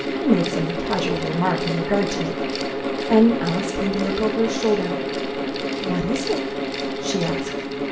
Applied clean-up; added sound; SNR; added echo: none; Mechanical fan; 1 dB; reverberation time 0.7 s.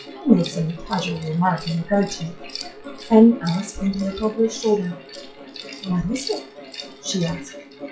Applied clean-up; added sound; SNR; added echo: classical method WPE with log-MMSE.